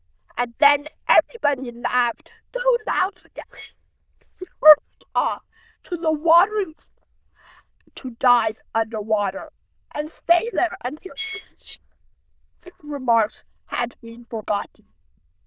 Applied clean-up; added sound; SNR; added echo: neural diffusion model UNIVERSE++.